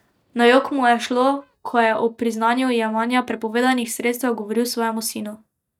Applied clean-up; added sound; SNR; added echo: neural mask model DeepFilterNet 3.